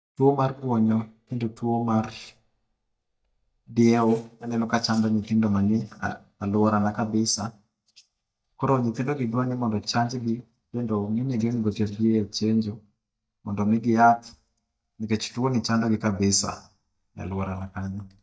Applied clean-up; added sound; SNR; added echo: neural mask model DeepFilterNet 3.